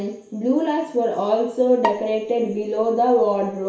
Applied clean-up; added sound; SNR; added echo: none; Bowed string instrument; 12 dB; reverberation time 0.6 s.